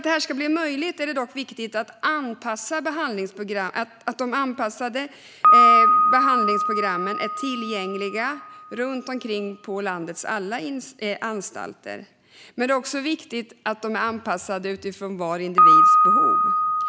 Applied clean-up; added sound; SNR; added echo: none; Piano; -4 dB; none.